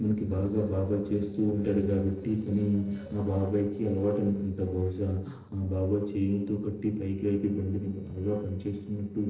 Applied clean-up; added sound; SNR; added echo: neural separator model SepFormer DNS4.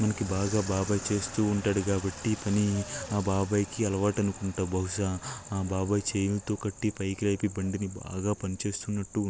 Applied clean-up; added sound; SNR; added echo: none; none; none; none.